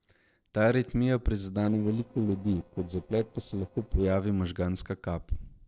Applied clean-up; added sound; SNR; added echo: neural separator model SepFormer DNS4.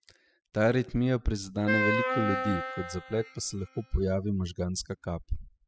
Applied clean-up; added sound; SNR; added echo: classical method spectral subtraction.